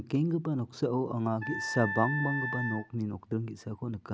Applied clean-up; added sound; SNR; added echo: none; Wind instrument, woodwind instrument; 6 dB; none.